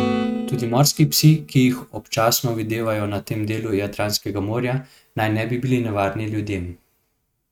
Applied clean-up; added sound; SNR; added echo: neural mask model RNNoise.